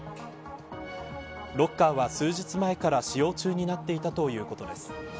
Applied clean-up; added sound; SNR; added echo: none; none; none; none.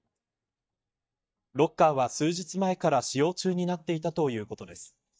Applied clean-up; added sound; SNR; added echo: neural mask model DeepFilterNet 3.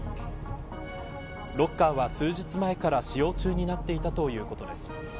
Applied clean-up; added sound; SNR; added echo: none; Engine; 7 dB; none.